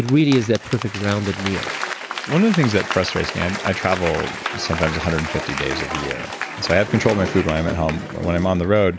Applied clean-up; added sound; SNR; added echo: none; Applause / Crowd; 8 dB; none.